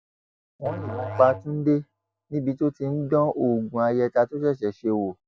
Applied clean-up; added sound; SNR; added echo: none; Musical instrument; 13 dB; none.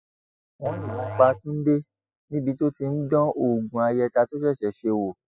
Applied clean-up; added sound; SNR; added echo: classical method spectral subtraction.